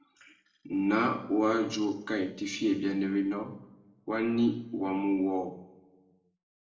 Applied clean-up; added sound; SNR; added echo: neural separator model SepFormer DNS4.